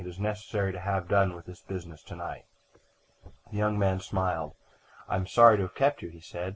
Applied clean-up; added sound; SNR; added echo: none; none; none; none.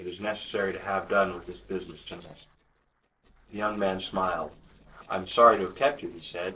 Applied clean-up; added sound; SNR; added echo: neural separator model SepFormer DNS4.